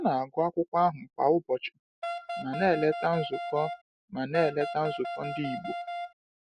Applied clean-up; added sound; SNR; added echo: none; Wind instrument, woodwind instrument; 6 dB; none.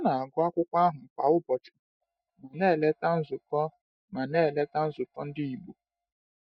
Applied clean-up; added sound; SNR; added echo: neural mask model DeepFilterNet 3.